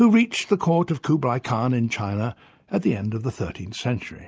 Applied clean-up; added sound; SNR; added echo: none; none; none; none.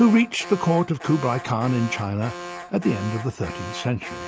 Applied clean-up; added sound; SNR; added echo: none; Alarm; 13 dB; none.